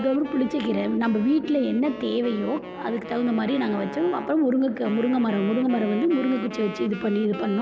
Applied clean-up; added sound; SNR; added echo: none; Wind instrument, woodwind instrument; 14 dB; none.